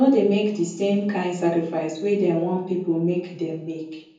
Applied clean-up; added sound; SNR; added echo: none; none; none; reverberation time 0.7 s.